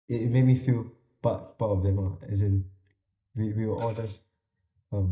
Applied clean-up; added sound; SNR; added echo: neural mask model DeepFilterNet 3.